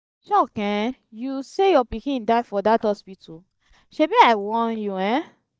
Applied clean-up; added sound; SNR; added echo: neural mask model DeepFilterNet 3.